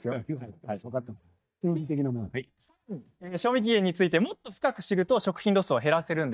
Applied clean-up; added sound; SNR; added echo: neural mask model DeepFilterNet 3.